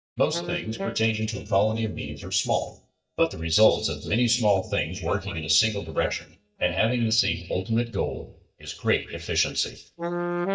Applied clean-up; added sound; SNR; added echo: neural mask model DeepFilterNet 3.